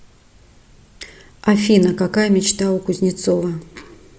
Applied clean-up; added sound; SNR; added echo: none; none; none; none.